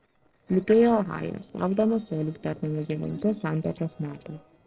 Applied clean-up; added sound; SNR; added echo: neural separator model SepFormer DNS4.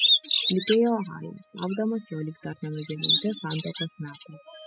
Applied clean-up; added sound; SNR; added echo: classical method spectral subtraction.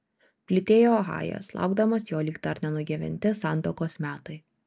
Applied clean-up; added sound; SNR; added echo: none; none; none; none.